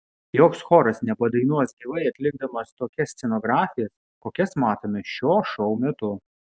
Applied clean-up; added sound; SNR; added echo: none; none; none; none.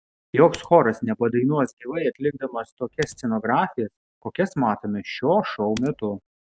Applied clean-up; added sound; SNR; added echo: none; Typing; 20 dB; none.